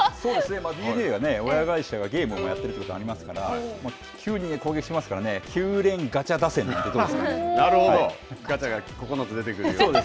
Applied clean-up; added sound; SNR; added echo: none; Bowed string instrument; 14 dB; none.